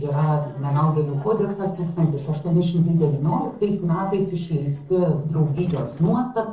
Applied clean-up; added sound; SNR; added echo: neural separator model SepFormer DNS4.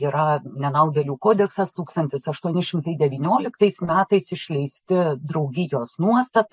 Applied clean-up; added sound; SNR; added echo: none; none; none; none.